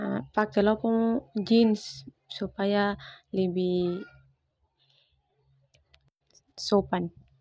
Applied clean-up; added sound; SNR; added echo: none; none; none; none.